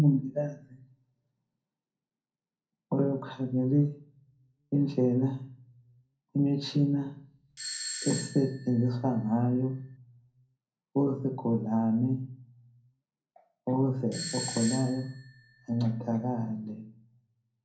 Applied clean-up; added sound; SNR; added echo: none; Doorbell; 10 dB; reverberation time 0.6 s.